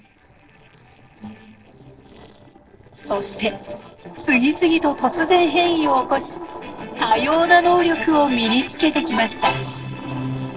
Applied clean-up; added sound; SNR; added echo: neural separator model SepFormer DNS4.